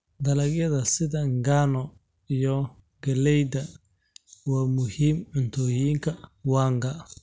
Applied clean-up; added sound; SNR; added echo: none; none; none; none.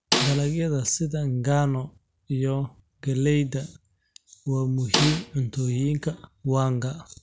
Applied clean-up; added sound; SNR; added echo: none; Snare drum; 3 dB; none.